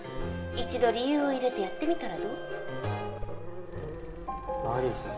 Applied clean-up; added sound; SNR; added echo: none; Growling; 7 dB; reverberation time 0.2 s.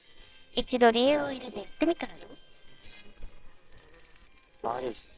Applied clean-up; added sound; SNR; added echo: neural separator model SepFormer WHAMR!.